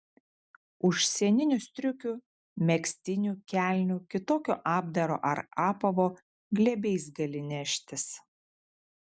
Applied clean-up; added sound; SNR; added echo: none; none; none; none.